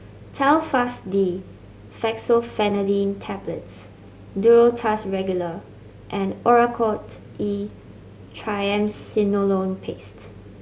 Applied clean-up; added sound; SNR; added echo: none; none; none; none.